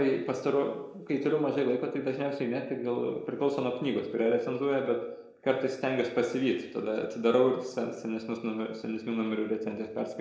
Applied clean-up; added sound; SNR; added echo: neural mask model Resemble Enhance denoiser.